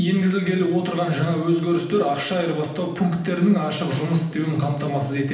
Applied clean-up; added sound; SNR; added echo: none; none; none; reverberation time 0.8 s.